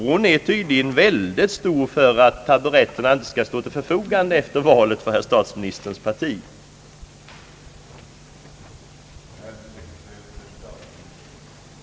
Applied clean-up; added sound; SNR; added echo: none; none; none; none.